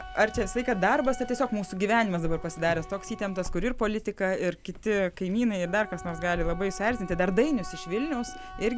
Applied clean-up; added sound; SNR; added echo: none; Wind / Car + Wind instrument, woodwind instrument; 15 dB; none.